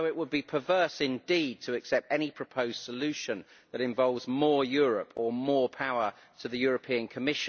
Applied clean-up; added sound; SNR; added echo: none; none; none; none.